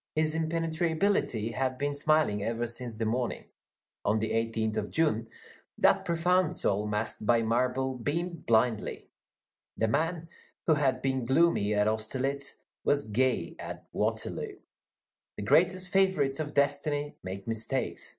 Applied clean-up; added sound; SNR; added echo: none; none; none; none.